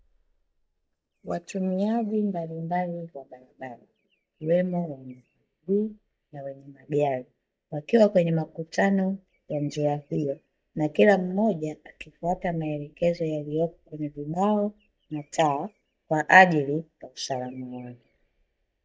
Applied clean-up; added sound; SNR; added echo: neural mask model DeepFilterNet 3.